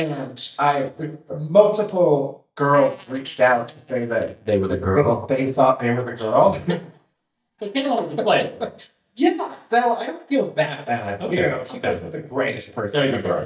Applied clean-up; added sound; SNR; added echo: neural mask model DeepFilterNet 3.